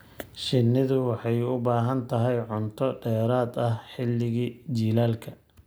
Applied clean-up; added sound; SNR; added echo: none; none; none; none.